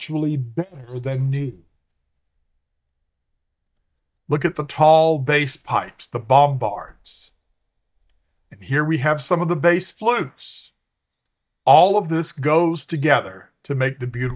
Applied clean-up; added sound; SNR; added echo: neural mask model DeepFilterNet 3.